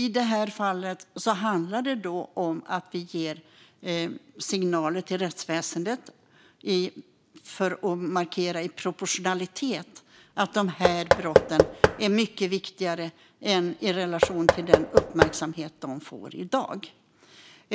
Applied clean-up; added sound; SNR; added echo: none; Knock / Wood; -4 dB; none.